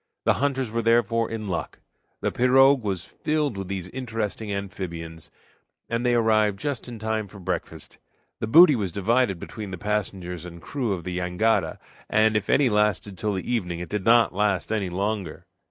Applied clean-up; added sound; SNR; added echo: none; none; none; none.